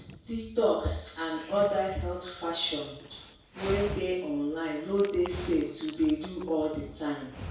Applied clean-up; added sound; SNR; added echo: none; Dog; 14 dB; reverberation time 0.6 s.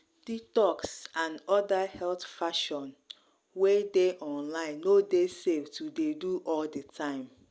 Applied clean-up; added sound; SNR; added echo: none; none; none; none.